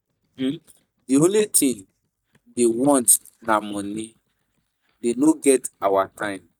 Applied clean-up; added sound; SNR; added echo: neural mask model DeepFilterNet 3.